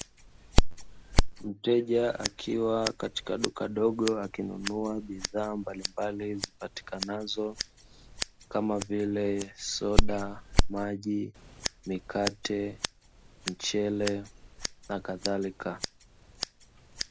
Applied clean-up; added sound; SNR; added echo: none; Scissors; -1 dB; none.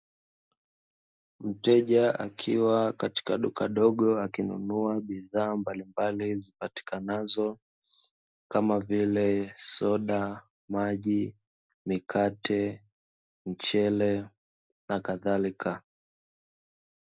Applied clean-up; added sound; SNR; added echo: none; none; none; none.